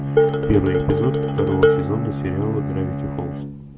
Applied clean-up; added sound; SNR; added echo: none; Dishes, pots, and pans + Bowed string instrument; -4 dB; none.